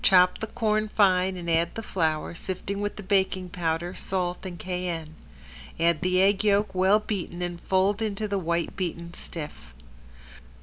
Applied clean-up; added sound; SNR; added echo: none; none; none; none.